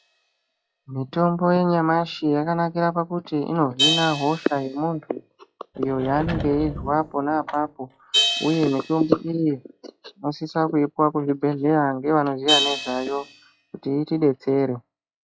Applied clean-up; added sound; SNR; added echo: classical method log-MMSE.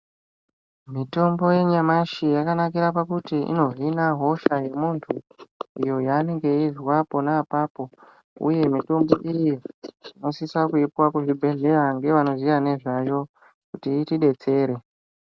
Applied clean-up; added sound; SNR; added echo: none; none; none; none.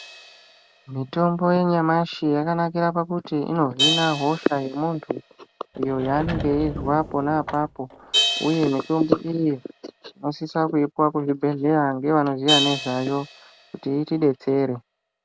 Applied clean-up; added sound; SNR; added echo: none; Crash cymbal + Sliding door / Wood; 8 dB; none.